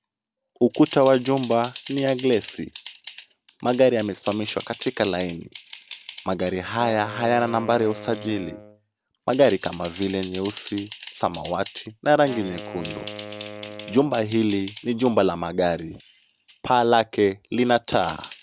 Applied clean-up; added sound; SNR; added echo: none; Wind instrument, woodwind instrument + Typing; 17 dB; none.